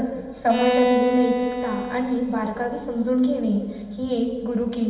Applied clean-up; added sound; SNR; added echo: none; Bowed string instrument; 1 dB; reverberation time 1.2 s.